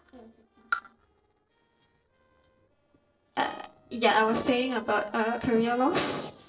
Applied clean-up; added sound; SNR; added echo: neural separator model SepFormer DNS4.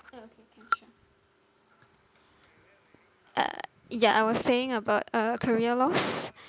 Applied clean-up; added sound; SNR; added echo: none; none; none; none.